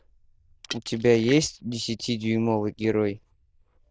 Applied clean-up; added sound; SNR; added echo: neural diffusion model UNIVERSE++.